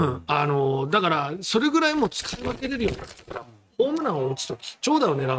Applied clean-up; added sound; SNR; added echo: neural mask model RNNoise.